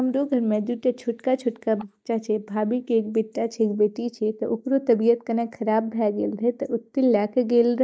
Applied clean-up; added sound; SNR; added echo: neural mask model DeepFilterNet 3.